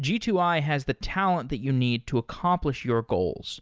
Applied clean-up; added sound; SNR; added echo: none; none; none; none.